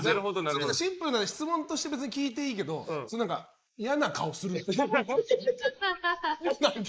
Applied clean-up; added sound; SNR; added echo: neural mask model Resemble Enhance denoiser.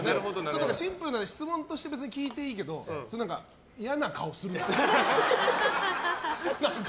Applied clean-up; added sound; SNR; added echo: none; none; none; none.